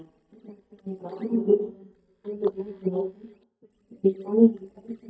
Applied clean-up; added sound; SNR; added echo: neural mask model DeepFilterNet 3.